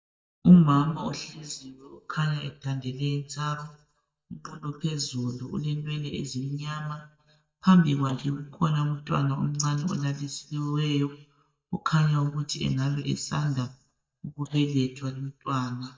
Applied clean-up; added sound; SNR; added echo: neural mask model DeepFilterNet 3.